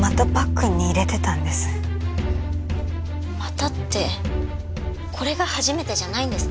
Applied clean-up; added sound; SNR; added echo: none; Piano; 1 dB; none.